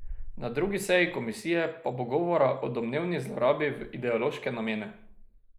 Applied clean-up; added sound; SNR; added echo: neural mask model Resemble Enhance denoiser.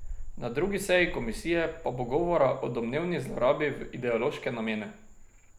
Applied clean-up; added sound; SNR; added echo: none; Frog; 12 dB; none.